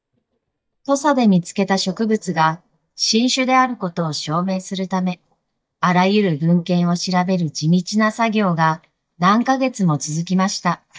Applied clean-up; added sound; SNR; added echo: neural mask model DeepFilterNet 3.